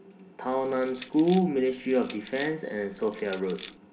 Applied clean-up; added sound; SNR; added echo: none; Crushing; 14 dB; reverberation time 0.3 s.